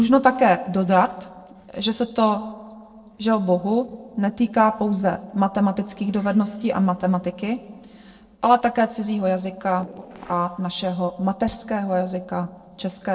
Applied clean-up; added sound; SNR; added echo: neural separator model SepFormer DNS4.